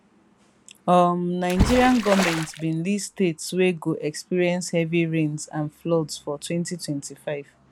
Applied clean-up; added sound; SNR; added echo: none; Water / Splash, splatter; 4 dB; none.